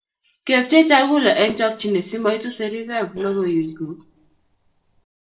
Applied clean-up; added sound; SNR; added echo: neural separator model SepFormer DNS4.